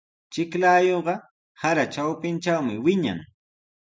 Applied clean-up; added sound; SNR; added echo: none; none; none; none.